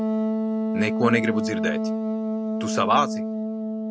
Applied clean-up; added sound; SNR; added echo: none; Wind instrument, woodwind instrument; -1 dB; none.